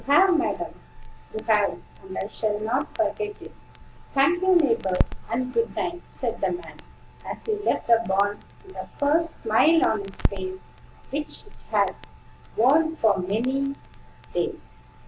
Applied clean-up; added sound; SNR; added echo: none; Crackle; 10 dB; none.